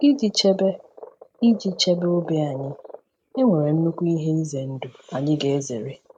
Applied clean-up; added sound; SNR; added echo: neural mask model RNNoise.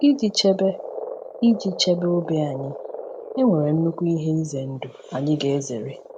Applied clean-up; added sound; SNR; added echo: none; Frog; 14 dB; none.